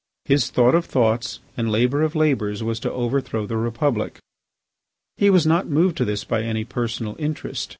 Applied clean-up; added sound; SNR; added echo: none; none; none; none.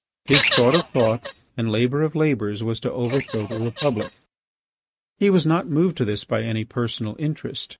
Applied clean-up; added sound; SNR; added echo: neural mask model RNNoise.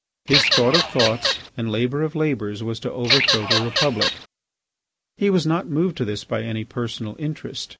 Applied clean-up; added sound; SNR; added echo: none; Bird vocalization, bird call, bird song / Fowl; -3 dB; none.